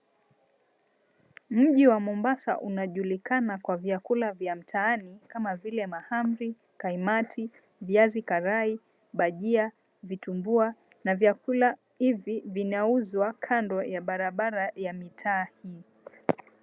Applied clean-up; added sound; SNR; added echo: none; none; none; none.